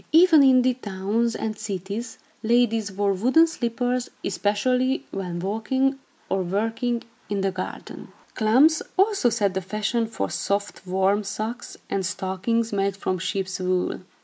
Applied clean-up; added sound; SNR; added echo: none; none; none; none.